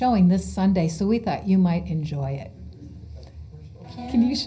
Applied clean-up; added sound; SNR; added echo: none; none; none; reverberation time 0.4 s.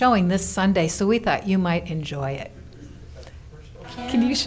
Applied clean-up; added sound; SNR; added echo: none; none; none; none.